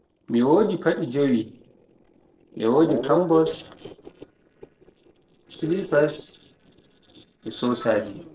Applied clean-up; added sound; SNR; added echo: neural separator model SepFormer DNS4.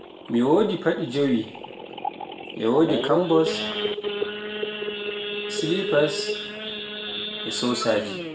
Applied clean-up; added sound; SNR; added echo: none; Idling / Sawing / Accelerating, revving, vroom; 5 dB; reverberation time 0.6 s.